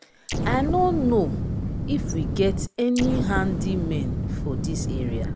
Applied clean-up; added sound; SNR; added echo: none; Explosion; 0 dB; none.